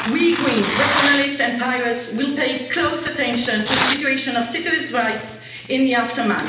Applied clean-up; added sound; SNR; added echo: none; Tearing; 7 dB; reverberation time 0.8 s.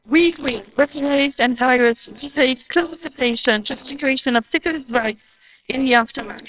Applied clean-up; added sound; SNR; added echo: neural separator model SepFormer WHAMR!.